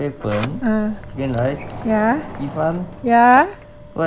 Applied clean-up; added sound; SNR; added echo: none; Sliding door; 14 dB; none.